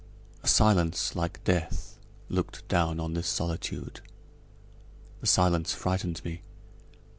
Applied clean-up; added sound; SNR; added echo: none; none; none; none.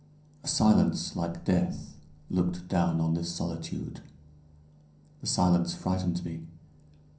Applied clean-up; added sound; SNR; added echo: none; none; none; reverberation time 0.6 s.